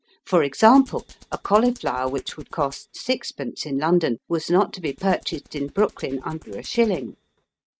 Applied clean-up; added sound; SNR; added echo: neural mask model RNNoise.